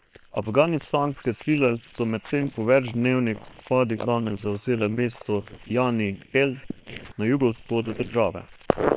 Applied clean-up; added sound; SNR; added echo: neural separator model SepFormer WHAM!.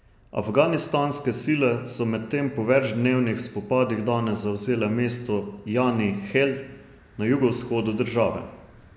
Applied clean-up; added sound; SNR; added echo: none; none; none; none.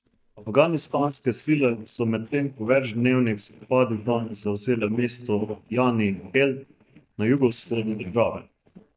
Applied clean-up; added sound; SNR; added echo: neural mask model DeepFilterNet 3.